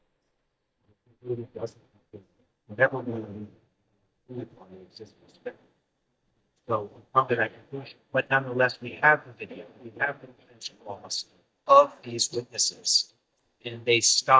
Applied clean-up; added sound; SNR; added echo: neural mask model DeepFilterNet 3.